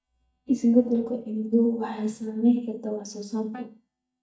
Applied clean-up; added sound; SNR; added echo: neural mask model DeepFilterNet 3.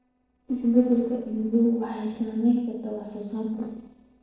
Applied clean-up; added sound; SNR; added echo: neural separator model SepFormer DNS4.